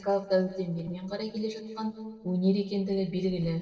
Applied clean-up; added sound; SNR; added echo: neural separator model SepFormer DNS4.